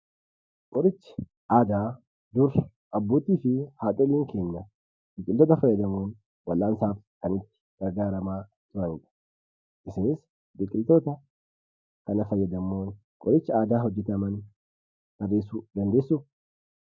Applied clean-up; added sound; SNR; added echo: none; none; none; none.